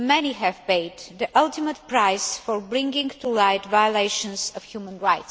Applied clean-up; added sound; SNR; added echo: none; none; none; none.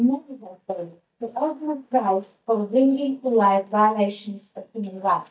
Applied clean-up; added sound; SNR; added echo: neural mask model DeepFilterNet 3.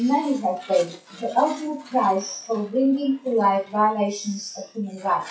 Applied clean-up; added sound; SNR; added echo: classical method WPE with log-MMSE.